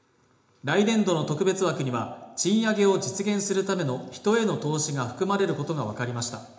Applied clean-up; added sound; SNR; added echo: none; none; none; reverberation time 0.8 s.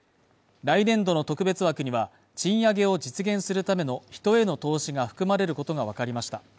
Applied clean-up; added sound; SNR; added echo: none; none; none; none.